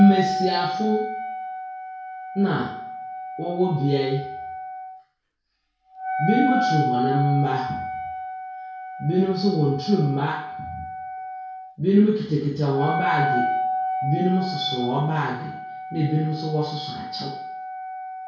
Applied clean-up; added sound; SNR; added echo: none; Wind instrument, woodwind instrument; 5 dB; reverberation time 0.6 s.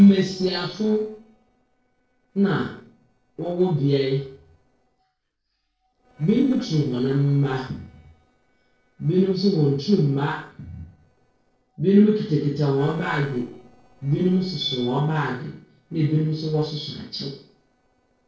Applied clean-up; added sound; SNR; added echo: neural separator model SepFormer DNS4.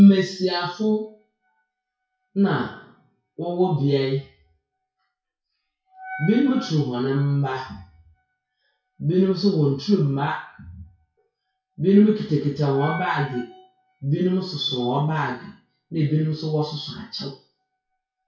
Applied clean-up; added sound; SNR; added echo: classical method WPE with log-MMSE.